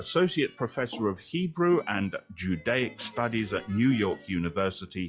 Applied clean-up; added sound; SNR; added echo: classical method log-MMSE.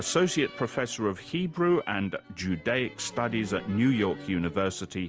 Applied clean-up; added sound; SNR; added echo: none; none; none; none.